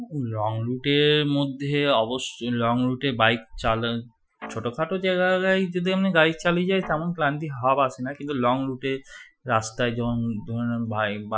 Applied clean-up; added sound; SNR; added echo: classical method Wiener filter.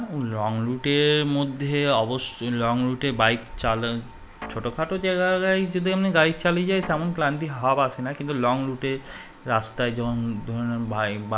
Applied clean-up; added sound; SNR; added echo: none; Guitar; 18 dB; none.